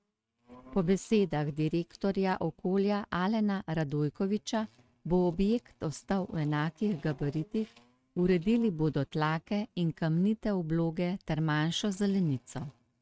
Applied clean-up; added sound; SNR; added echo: neural mask model RNNoise.